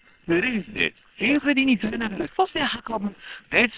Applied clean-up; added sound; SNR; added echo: neural separator model SepFormer WHAM!.